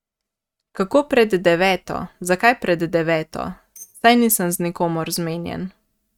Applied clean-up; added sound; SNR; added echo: neural mask model RNNoise.